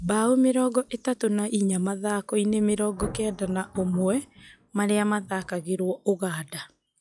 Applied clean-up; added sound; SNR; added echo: classical method log-MMSE.